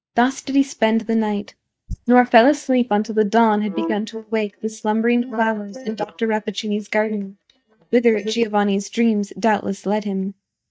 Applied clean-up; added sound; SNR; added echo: neural mask model DeepFilterNet 3.